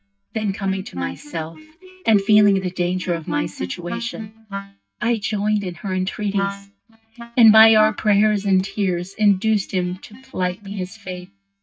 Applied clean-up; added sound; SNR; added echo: neural mask model DeepFilterNet 3.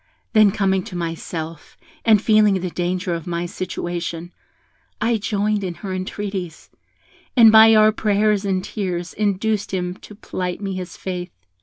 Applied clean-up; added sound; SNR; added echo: none; none; none; none.